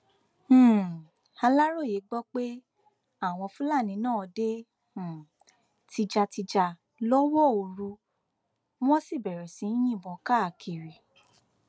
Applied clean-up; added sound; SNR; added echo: none; none; none; none.